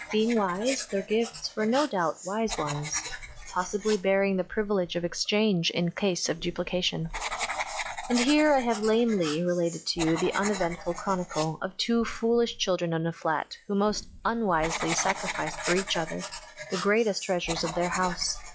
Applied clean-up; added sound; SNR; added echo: classical method log-MMSE.